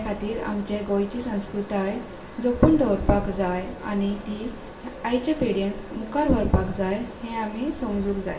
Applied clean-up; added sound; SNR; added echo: none; Thunder / Rain; 19 dB; reverberation time 0.7 s.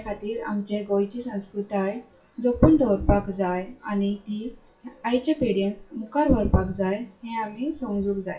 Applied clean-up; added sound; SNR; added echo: classical method WPE with log-MMSE.